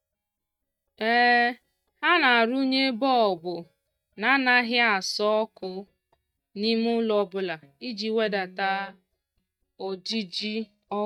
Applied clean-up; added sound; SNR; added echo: neural mask model DeepFilterNet 3.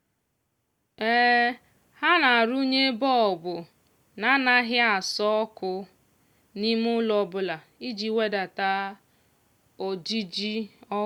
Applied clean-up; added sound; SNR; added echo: none; none; none; none.